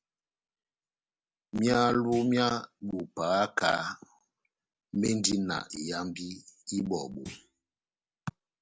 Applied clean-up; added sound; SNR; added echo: none; Thump, thud; 17 dB; none.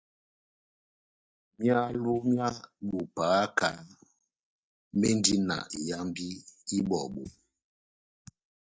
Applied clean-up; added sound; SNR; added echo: neural mask model DeepFilterNet 3.